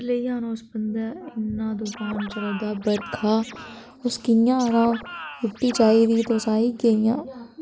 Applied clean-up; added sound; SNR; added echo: none; Scratching (performance technique); 16 dB; none.